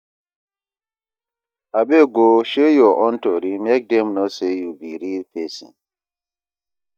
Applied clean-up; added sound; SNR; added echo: neural mask model DeepFilterNet 3.